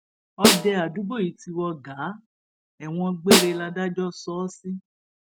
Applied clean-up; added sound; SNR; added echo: none; Snare drum; -4 dB; none.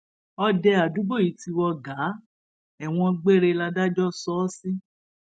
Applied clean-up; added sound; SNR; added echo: none; none; none; none.